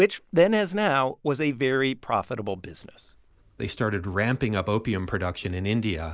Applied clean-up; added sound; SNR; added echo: none; none; none; none.